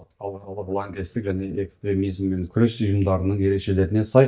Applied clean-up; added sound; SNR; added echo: neural mask model DeepFilterNet 3.